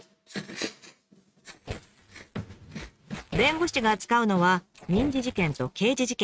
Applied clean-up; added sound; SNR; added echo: neural mask model RNNoise.